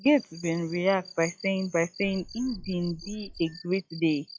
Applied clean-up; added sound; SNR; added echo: classical method log-MMSE.